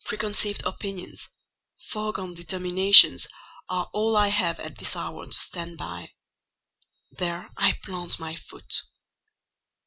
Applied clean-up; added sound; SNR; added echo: none; none; none; none.